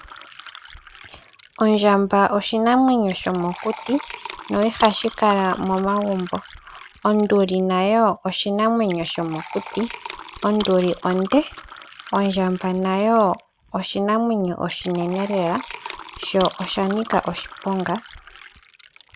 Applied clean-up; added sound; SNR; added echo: none; Fill (with liquid); 15 dB; none.